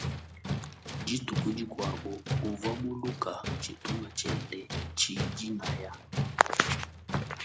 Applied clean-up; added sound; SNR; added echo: none; Tools; 2 dB; none.